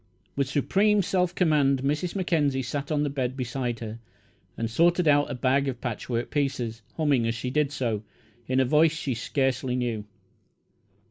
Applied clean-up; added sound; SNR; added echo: none; none; none; none.